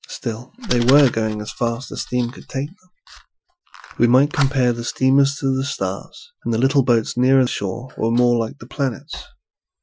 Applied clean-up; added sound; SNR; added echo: classical method Wiener filter.